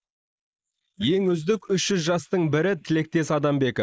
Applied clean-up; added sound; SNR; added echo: neural mask model Resemble Enhance denoiser.